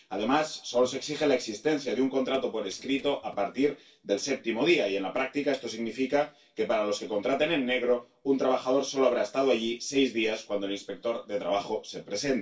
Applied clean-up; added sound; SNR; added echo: neural separator model SepFormer DNS4.